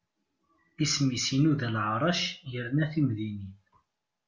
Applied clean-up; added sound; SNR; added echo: none; none; none; none.